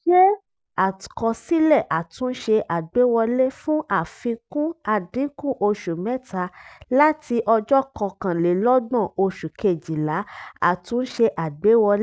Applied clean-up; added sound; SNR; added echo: none; none; none; none.